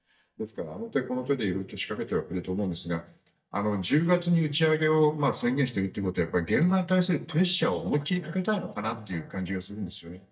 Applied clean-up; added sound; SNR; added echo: neural mask model DeepFilterNet 3.